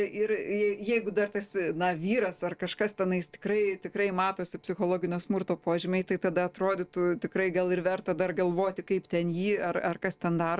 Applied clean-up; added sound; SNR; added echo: neural separator model SepFormer DNS4.